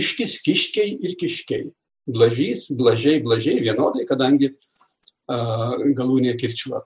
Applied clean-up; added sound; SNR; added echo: none; none; none; none.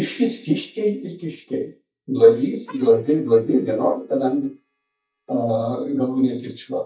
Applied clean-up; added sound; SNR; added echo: neural mask model DeepFilterNet 3.